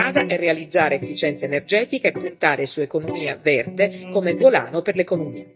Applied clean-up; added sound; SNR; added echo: neural mask model DeepFilterNet 3.